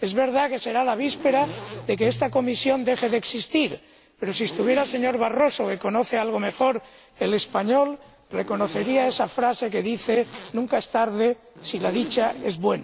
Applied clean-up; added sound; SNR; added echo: none; Zipper (clothing); 17 dB; none.